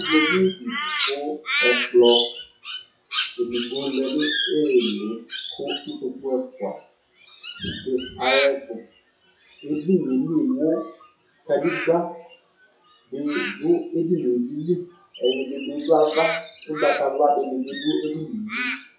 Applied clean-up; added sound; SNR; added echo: classical method WPE with log-MMSE.